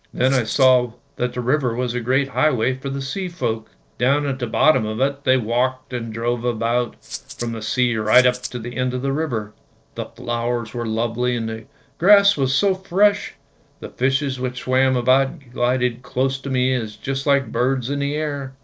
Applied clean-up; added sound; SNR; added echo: neural separator model SepFormer DNS4.